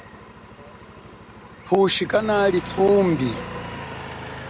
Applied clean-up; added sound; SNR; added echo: none; Engine; 12 dB; none.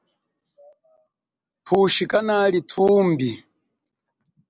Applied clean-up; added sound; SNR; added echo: none; none; none; none.